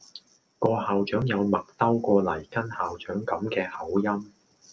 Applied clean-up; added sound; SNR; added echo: none; none; none; none.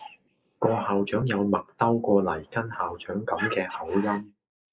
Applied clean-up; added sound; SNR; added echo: neural mask model Resemble Enhance denoiser.